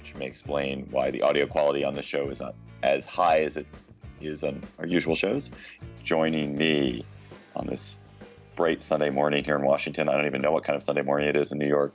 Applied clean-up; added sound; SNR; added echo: none; none; none; none.